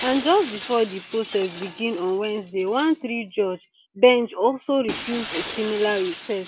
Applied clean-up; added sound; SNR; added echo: none; Shatter; 14 dB; none.